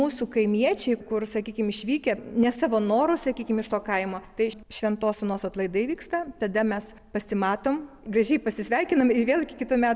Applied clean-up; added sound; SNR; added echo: none; none; none; none.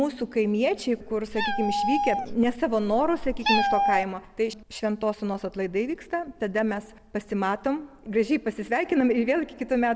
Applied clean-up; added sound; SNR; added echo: none; Meow; 1 dB; none.